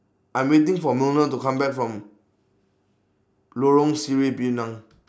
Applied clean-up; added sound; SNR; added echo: none; none; none; none.